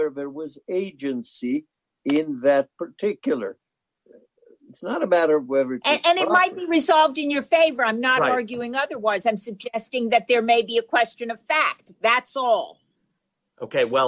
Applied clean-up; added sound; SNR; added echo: none; none; none; none.